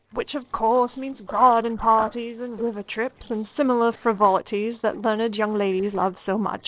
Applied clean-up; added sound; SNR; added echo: neural separator model SepFormer DNS4.